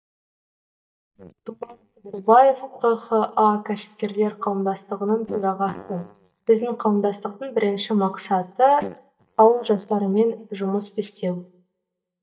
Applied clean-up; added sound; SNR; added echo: neural mask model DeepFilterNet 3.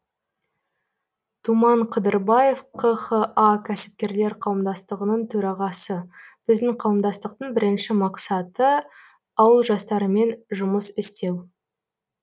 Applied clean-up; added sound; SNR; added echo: none; none; none; none.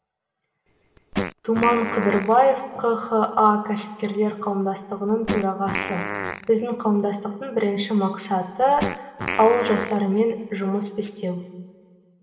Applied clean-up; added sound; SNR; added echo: none; Fart; 8 dB; reverberation time 1.7 s.